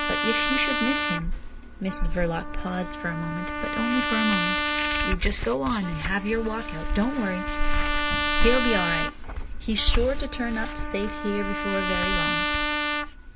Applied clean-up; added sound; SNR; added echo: none; Trumpet; 3 dB; none.